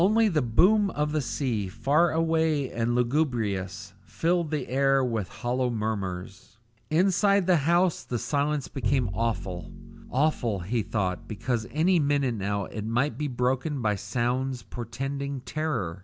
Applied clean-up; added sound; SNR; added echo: none; Bowed string instrument; 14 dB; none.